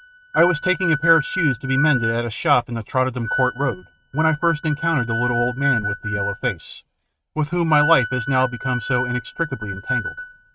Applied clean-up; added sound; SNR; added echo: neural mask model RNNoise.